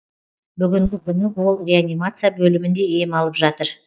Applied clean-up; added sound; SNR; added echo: neural mask model DeepFilterNet 3.